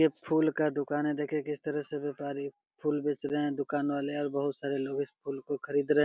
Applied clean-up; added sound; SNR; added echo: none; none; none; none.